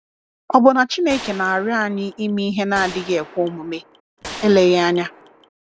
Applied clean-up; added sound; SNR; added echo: none; Gunshot, gunfire; 17 dB; none.